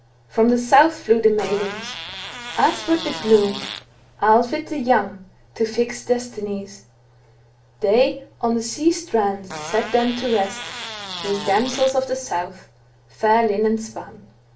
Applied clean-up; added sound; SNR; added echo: none; Fart; 11 dB; reverberation time 0.3 s.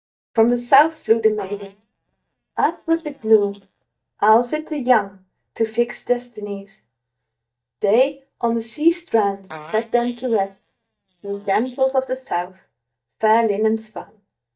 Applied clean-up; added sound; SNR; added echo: neural mask model DeepFilterNet 3.